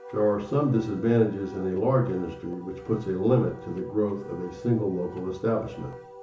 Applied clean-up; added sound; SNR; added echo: none; Wind instrument, woodwind instrument; 17 dB; reverberation time 0.7 s.